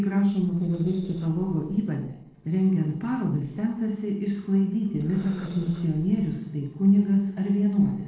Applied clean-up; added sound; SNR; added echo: neural separator model SepFormer DNS4.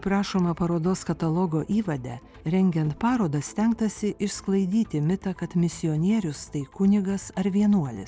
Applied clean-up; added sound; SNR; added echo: none; none; none; none.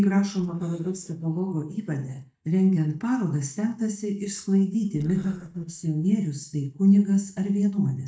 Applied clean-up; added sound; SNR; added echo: neural mask model DeepFilterNet 3.